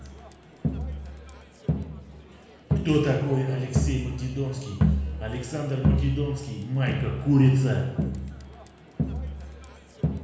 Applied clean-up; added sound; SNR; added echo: none; Crowd; 2 dB; reverberation time 1.1 s.